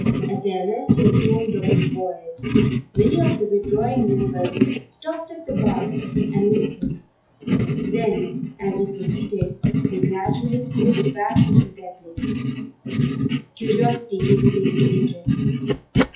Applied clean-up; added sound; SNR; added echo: classical method WPE with log-MMSE.